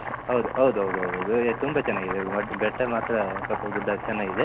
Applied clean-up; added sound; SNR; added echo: none; Boiling; 6 dB; none.